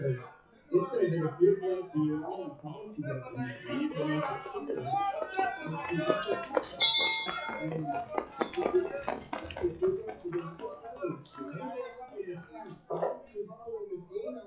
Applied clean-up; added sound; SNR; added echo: classical method WPE with log-MMSE.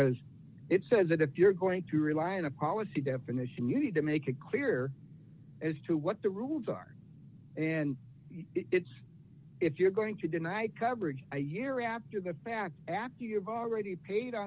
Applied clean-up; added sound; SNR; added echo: none; none; none; none.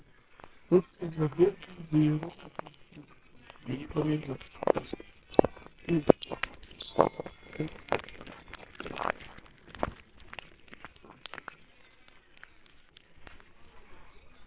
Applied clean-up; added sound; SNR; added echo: neural separator model SepFormer WHAMR!.